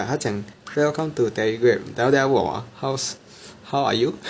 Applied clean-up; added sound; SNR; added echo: none; none; none; none.